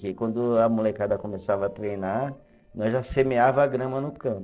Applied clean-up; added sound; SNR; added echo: neural separator model SepFormer DNS4.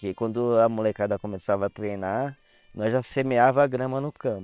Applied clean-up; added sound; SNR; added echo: neural separator model SepFormer WHAM!.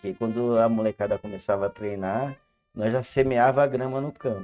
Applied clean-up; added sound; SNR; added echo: neural mask model RNNoise.